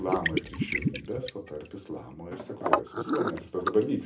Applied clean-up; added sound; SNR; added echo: none; Liquid; -1 dB; reverberation time 0.3 s.